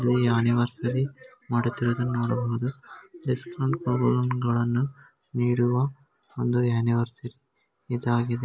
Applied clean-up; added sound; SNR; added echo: none; none; none; none.